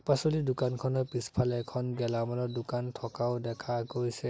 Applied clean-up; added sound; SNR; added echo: none; none; none; none.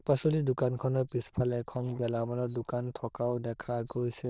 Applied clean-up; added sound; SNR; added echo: neural diffusion model UNIVERSE++.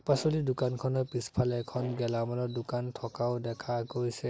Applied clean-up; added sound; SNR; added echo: none; Fart; 13 dB; none.